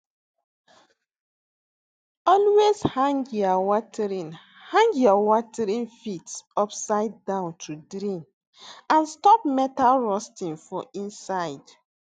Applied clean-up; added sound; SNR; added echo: none; none; none; none.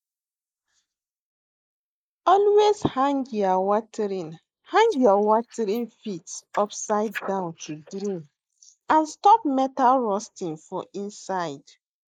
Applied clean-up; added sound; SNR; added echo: neural mask model Resemble Enhance denoiser.